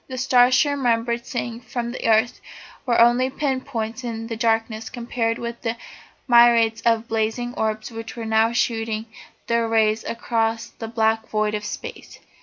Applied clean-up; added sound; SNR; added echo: none; none; none; none.